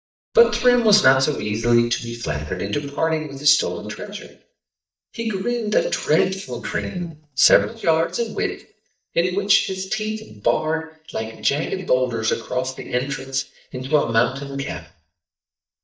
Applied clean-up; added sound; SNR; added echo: neural mask model DeepFilterNet 3.